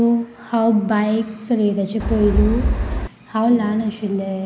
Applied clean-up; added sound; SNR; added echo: none; Wind; 0 dB; none.